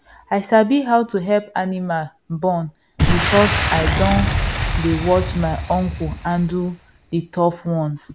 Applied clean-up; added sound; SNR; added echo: none; Boom; 4 dB; none.